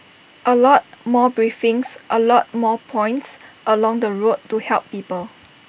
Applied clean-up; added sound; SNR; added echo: none; none; none; none.